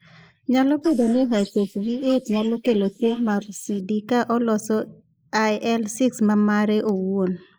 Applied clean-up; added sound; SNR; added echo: neural mask model Resemble Enhance denoiser.